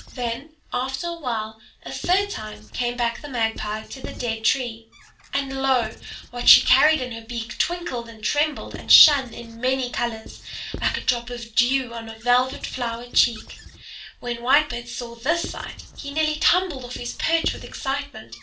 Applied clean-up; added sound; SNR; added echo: none; Squeak / Writing; 17 dB; reverberation time 0.3 s.